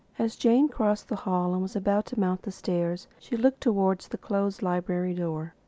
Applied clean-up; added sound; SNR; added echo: none; none; none; none.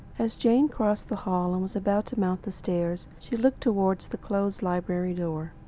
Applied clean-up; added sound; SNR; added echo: none; Boat, Water vehicle; 19 dB; none.